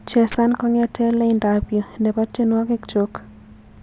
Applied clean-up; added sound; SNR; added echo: none; none; none; none.